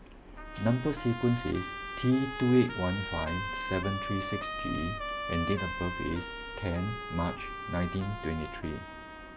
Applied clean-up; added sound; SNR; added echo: none; Trumpet; 7 dB; none.